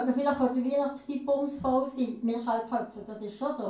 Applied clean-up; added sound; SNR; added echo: none; none; none; reverberation time 0.3 s.